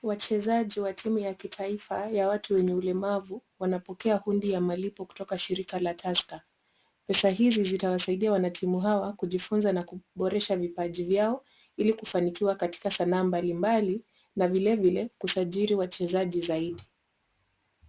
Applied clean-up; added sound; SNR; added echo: none; none; none; none.